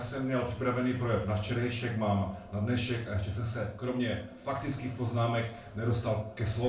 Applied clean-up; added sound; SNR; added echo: none; none; none; reverberation time 0.3 s.